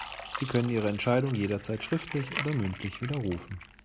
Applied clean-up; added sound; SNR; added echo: none; Fill (with liquid); 10 dB; none.